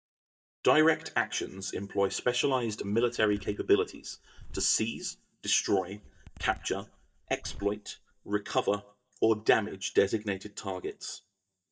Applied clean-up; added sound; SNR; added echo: neural mask model DeepFilterNet 3.